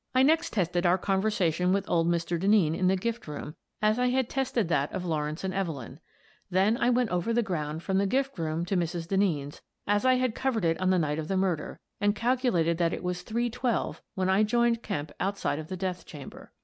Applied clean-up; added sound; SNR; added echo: none; none; none; none.